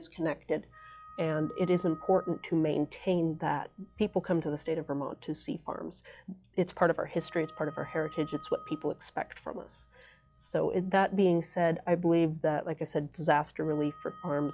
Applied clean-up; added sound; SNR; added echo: classical method log-MMSE.